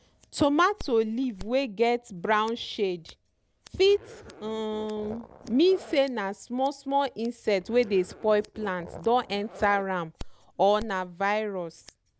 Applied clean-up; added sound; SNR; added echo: none; Scissors + Zipper (clothing); 19 dB; none.